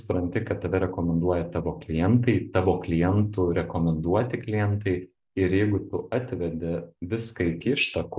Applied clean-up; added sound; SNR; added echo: none; none; none; none.